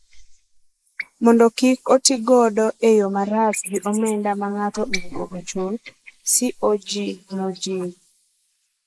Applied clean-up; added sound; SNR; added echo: neural mask model Resemble Enhance denoiser.